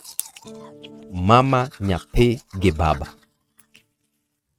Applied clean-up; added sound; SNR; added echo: neural mask model RNNoise.